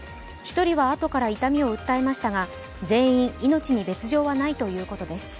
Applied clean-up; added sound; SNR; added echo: none; none; none; none.